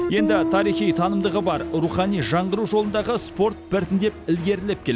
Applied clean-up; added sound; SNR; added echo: none; Guitar; 6 dB; none.